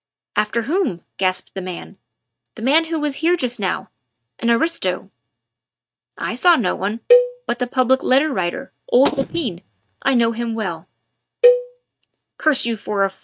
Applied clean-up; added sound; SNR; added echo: neural mask model RNNoise.